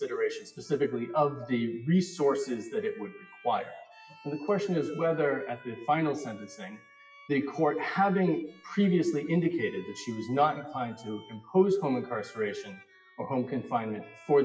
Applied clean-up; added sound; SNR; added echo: classical method WPE with log-MMSE.